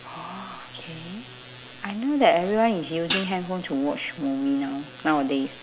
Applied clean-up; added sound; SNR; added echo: none; Hi-hat; 6 dB; none.